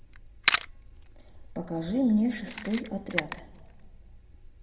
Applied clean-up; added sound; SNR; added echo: none; Camera; 4 dB; reverberation time 1.4 s.